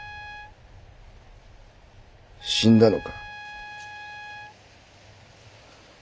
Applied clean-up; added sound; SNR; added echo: none; Trumpet; 17 dB; none.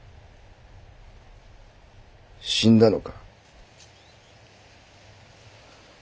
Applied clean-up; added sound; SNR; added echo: none; none; none; none.